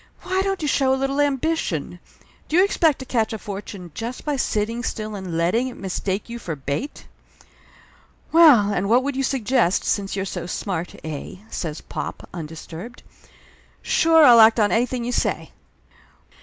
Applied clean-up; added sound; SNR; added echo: none; none; none; none.